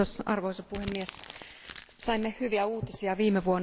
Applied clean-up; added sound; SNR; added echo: none; Crumpling, crinkling; 13 dB; none.